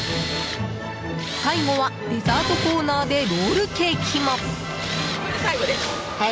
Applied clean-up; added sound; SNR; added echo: none; Tools; 9 dB; none.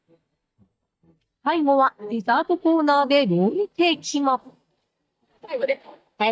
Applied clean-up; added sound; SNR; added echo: neural mask model DeepFilterNet 3.